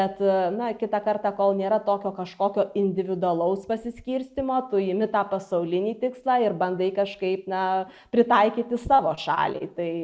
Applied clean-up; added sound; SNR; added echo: none; none; none; none.